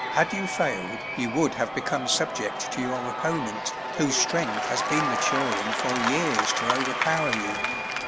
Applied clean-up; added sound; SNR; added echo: none; Applause / Crowd / Cheering; 0 dB; none.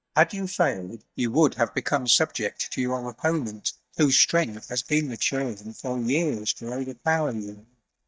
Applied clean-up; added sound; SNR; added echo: neural mask model DeepFilterNet 3.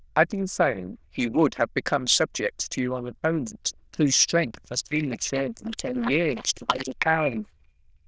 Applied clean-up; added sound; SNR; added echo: neural diffusion model UNIVERSE++.